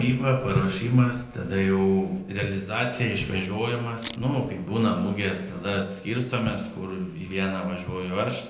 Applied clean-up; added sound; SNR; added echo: none; Camera; 14 dB; reverberation time 0.8 s.